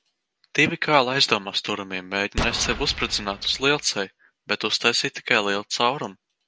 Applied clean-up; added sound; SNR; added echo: none; Explosion; 7 dB; none.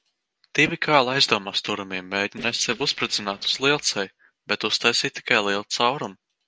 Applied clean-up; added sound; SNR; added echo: neural separator model SepFormer DNS4.